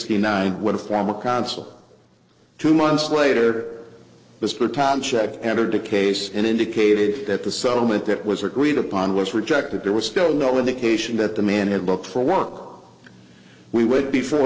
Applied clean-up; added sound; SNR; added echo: neural separator model SepFormer DNS4.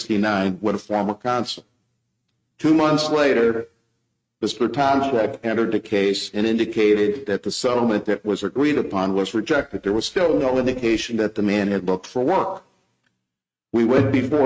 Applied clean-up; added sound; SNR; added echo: neural mask model RNNoise.